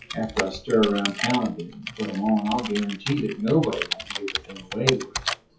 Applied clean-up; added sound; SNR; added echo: classical method WPE with log-MMSE.